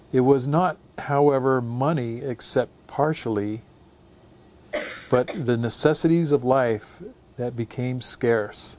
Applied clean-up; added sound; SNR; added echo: none; Cough; 9 dB; none.